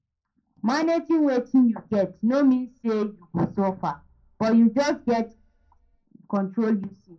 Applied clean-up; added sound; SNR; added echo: none; none; none; reverberation time 0.2 s.